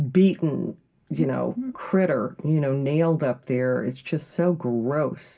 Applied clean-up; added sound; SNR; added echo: none; none; none; reverberation time 0.2 s.